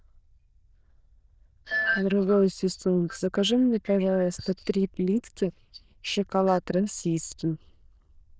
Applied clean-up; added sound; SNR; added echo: neural diffusion model UNIVERSE++.